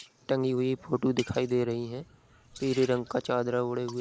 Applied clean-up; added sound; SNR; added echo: neural mask model Resemble Enhance denoiser.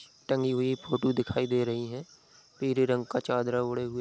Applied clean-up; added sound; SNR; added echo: none; none; none; none.